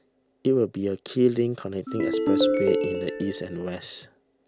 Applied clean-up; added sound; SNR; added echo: none; Ringtone; -2 dB; none.